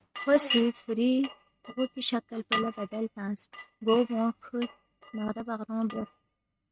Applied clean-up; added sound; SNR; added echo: neural mask model RNNoise.